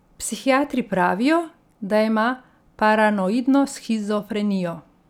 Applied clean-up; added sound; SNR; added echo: none; none; none; none.